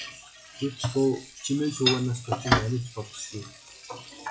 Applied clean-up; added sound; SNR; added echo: classical method log-MMSE.